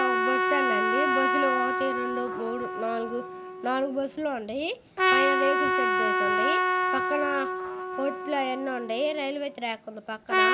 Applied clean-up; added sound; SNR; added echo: none; Trumpet; -4 dB; none.